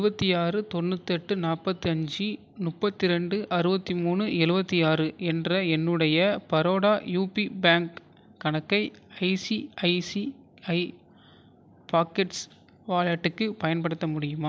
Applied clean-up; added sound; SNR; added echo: none; none; none; none.